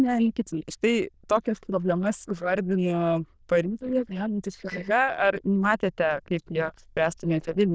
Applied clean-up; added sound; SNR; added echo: neural diffusion model UNIVERSE++.